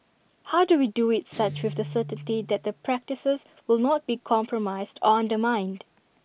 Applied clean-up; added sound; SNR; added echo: none; Guitar; 15 dB; none.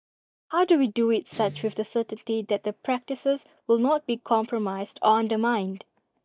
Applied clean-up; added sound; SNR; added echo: neural mask model DeepFilterNet 3.